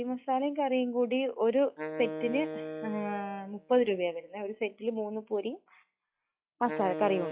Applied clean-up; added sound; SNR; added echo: classical method log-MMSE.